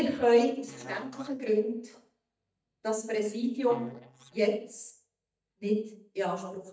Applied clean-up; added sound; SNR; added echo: neural mask model DeepFilterNet 3.